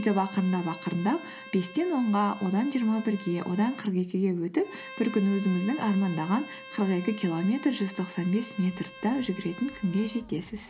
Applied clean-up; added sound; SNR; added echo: none; Bowed string instrument; 17 dB; none.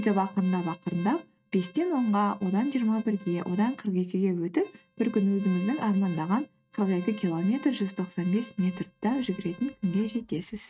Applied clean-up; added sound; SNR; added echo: neural mask model RNNoise.